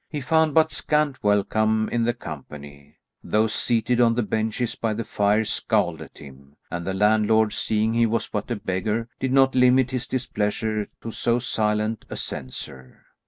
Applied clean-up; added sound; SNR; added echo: none; none; none; none.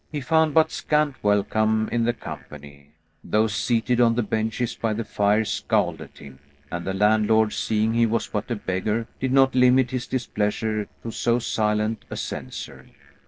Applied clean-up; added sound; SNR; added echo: neural separator model SepFormer DNS4.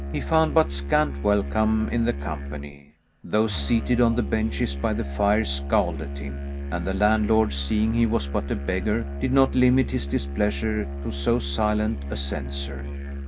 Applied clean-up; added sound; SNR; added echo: none; Musical instrument; 6 dB; none.